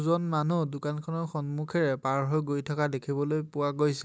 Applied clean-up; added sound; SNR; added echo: none; none; none; none.